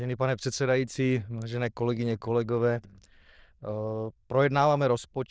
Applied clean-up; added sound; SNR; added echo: neural diffusion model UNIVERSE++.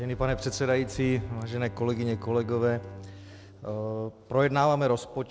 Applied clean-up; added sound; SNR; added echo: none; Bowed string instrument; 16 dB; none.